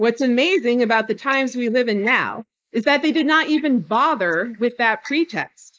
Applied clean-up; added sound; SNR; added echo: neural mask model Resemble Enhance denoiser.